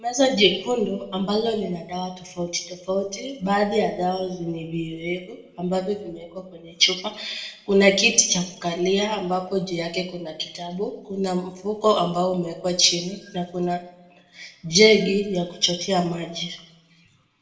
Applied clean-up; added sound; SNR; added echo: none; none; none; reverberation time 0.6 s.